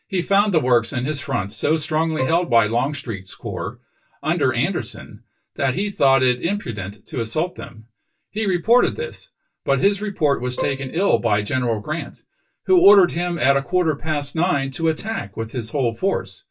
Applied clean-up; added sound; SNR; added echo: none; Bowed string instrument; 11 dB; reverberation time 0.1 s.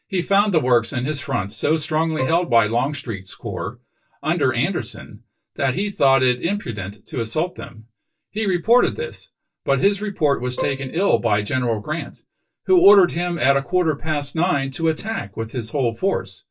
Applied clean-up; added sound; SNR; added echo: neural separator model SepFormer DNS4.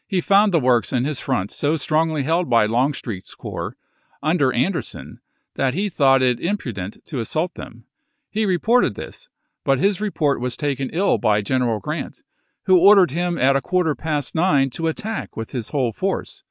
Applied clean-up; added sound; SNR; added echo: none; none; none; none.